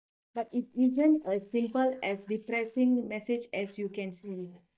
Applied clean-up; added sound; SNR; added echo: neural mask model DeepFilterNet 3.